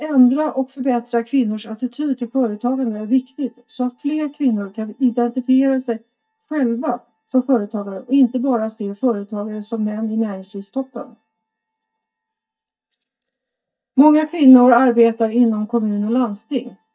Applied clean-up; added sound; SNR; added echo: neural mask model DeepFilterNet 3.